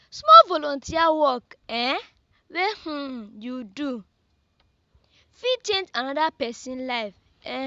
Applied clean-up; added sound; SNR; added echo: none; none; none; none.